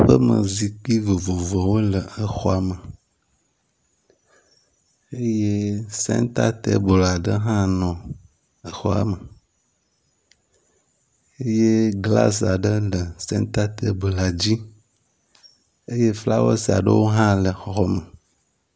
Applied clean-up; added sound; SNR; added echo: none; none; none; none.